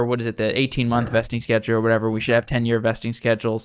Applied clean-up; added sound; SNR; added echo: neural mask model DeepFilterNet 3.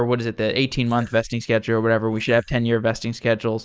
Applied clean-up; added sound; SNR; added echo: neural mask model Resemble Enhance denoiser.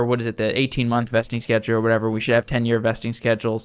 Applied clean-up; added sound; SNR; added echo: neural separator model SepFormer DNS4.